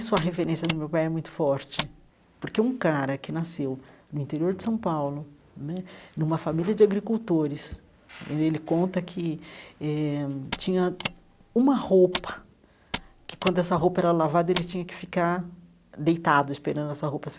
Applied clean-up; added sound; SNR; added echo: none; Mechanisms; 6 dB; none.